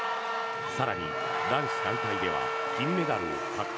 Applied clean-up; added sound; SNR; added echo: none; Wind instrument, woodwind instrument; 3 dB; none.